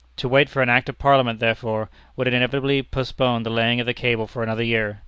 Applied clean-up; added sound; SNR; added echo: none; none; none; none.